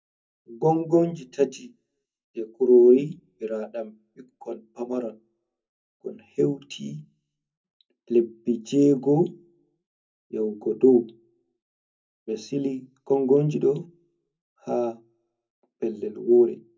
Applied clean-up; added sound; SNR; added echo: none; none; none; reverberation time 0.3 s.